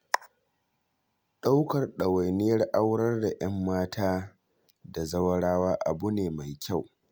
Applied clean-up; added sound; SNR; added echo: none; none; none; none.